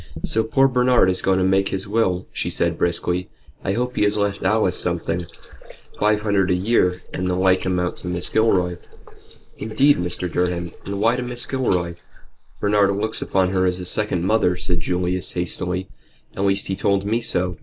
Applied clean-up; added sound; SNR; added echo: neural mask model Resemble Enhance denoiser.